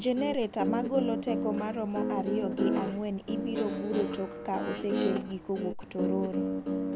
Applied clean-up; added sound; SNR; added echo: none; Guitar; 0 dB; none.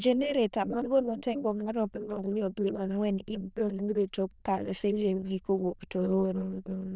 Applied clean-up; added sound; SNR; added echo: neural diffusion model UNIVERSE++.